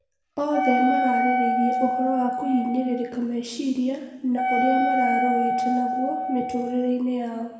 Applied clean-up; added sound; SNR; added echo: none; Wind instrument, woodwind instrument; 0 dB; reverberation time 1.1 s.